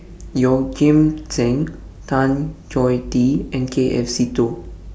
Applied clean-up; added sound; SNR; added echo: none; none; none; none.